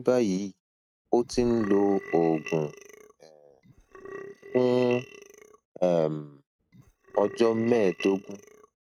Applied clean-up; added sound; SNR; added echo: neural mask model RNNoise.